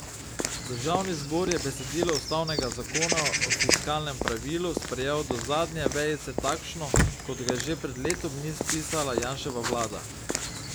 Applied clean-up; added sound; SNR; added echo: none; Walk, footsteps / Bird vocalization, bird call, bird song; 0 dB; none.